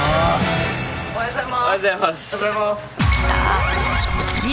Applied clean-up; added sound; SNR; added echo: none; none; none; none.